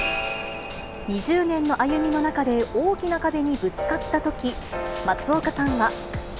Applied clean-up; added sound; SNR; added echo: none; Mechanisms; 13 dB; none.